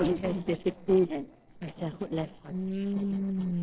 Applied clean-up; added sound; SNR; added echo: neural separator model SepFormer DNS4.